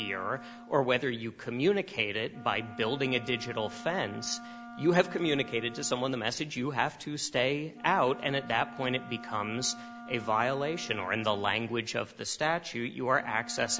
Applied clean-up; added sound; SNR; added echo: none; Wind instrument, woodwind instrument; 16 dB; none.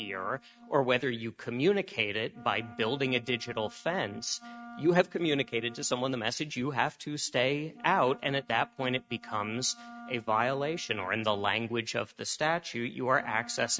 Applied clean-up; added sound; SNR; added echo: neural mask model RNNoise.